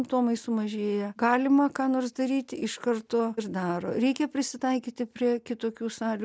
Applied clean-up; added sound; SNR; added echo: none; none; none; none.